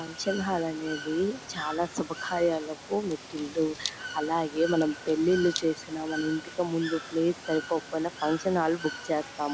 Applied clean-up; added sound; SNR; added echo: none; Water / Bird + Camera; 11 dB; none.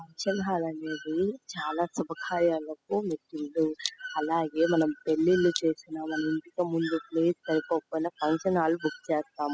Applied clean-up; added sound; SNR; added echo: classical method spectral subtraction.